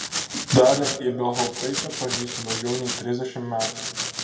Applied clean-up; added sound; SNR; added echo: none; Domestic sounds, home sounds; 6 dB; reverberation time 1.7 s.